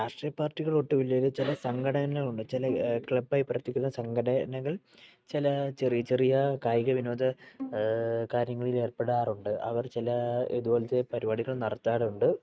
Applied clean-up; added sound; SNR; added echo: neural mask model RNNoise.